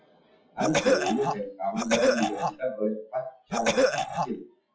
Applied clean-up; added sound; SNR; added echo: classical method WPE with log-MMSE.